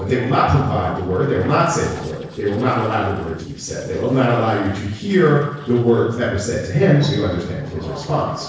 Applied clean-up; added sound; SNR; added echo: neural separator model SepFormer DNS4.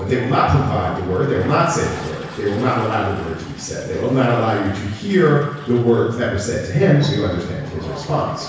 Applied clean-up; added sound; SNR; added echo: none; Toilet flush; 20 dB; reverberation time 1.1 s.